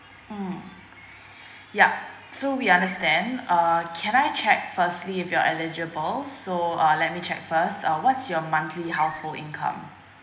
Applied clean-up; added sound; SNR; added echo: none; Meow; 18 dB; reverberation time 1.1 s.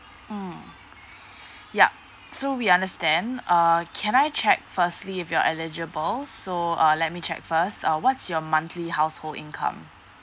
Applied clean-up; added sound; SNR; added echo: none; none; none; none.